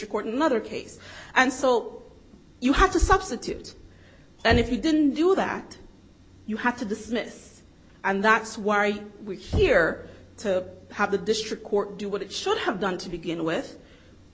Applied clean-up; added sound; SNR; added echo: none; Knock; 15 dB; none.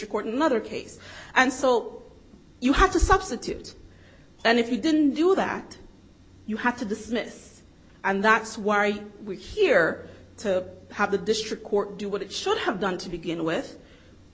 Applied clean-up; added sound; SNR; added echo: none; none; none; none.